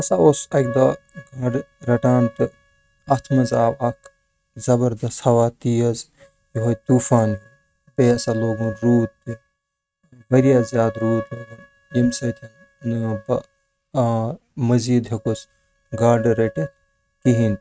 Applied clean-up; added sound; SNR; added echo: neural mask model RNNoise.